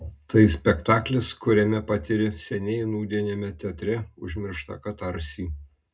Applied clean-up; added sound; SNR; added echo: none; none; none; reverberation time 0.2 s.